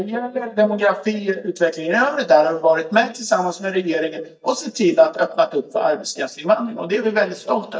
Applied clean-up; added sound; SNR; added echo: neural mask model DeepFilterNet 3.